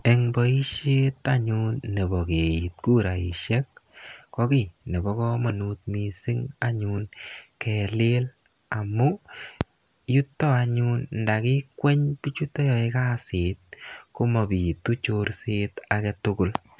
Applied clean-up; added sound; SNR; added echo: none; none; none; none.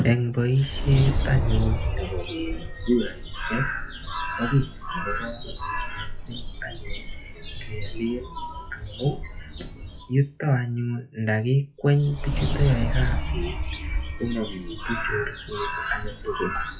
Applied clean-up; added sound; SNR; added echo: classical method WPE with log-MMSE.